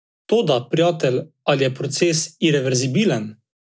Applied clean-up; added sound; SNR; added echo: none; none; none; none.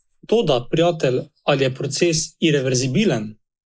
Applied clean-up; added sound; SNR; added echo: neural mask model Resemble Enhance denoiser.